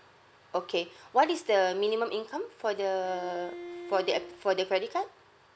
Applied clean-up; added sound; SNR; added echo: none; Bowed string instrument; 13 dB; none.